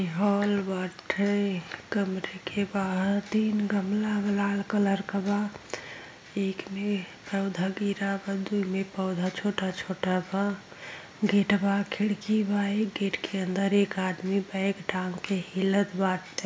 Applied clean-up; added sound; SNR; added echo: none; none; none; none.